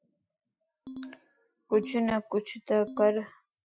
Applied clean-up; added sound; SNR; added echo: classical method Wiener filter.